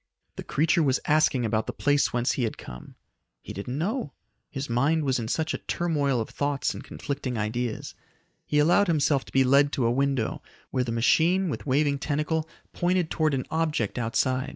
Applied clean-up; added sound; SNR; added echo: none; none; none; none.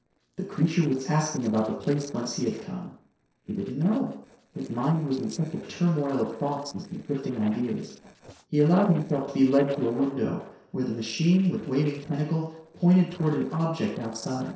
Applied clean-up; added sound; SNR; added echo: neural separator model SepFormer DNS4.